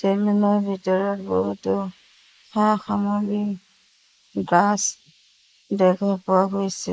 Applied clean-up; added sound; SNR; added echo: neural mask model Resemble Enhance denoiser.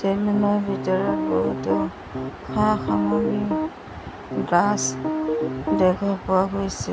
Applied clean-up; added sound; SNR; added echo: none; Piano; 3 dB; none.